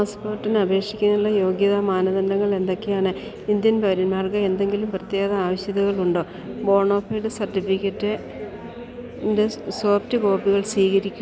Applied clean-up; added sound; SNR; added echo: none; none; none; none.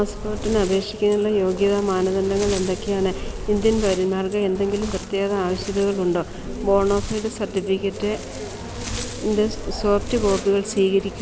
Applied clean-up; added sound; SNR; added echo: none; Wind; 11 dB; none.